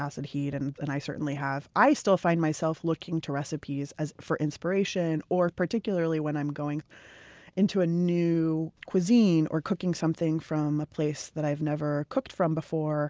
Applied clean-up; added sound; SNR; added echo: none; none; none; none.